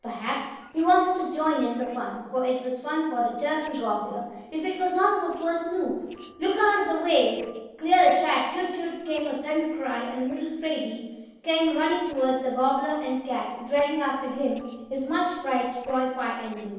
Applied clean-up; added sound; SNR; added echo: neural separator model SepFormer DNS4.